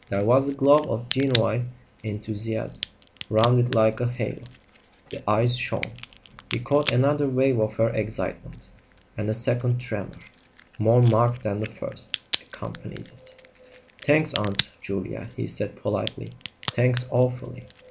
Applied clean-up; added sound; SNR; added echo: none; Crack; 13 dB; none.